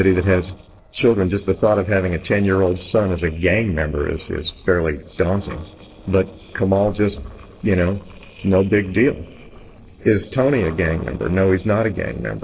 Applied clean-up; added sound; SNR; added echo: neural separator model SepFormer DNS4.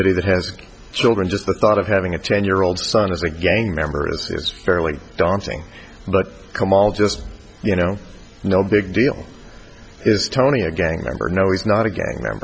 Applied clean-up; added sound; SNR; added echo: none; none; none; none.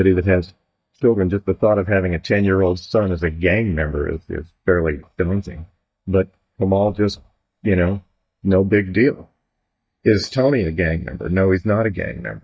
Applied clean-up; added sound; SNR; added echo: neural mask model DeepFilterNet 3.